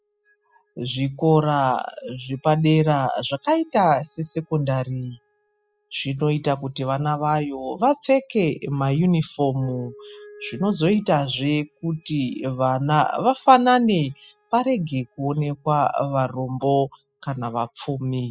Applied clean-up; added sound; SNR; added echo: classical method spectral subtraction.